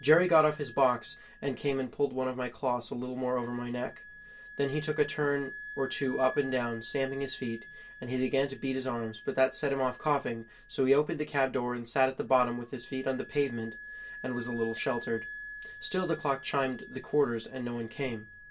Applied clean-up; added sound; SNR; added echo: none; Wind instrument, woodwind instrument; 16 dB; reverberation time 0.2 s.